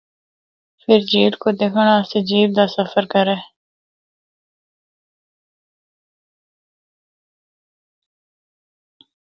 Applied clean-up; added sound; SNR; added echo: none; none; none; none.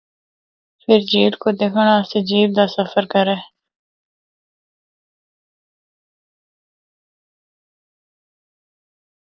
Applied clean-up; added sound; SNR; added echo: neural mask model Resemble Enhance denoiser.